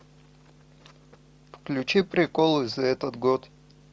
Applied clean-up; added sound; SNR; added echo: none; none; none; none.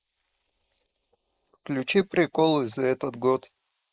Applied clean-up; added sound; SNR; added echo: neural mask model Resemble Enhance denoiser.